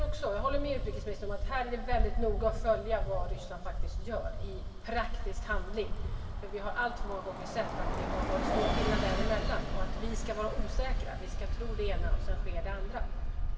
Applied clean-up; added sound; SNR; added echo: none; Bus; -4 dB; reverberation time 2.7 s.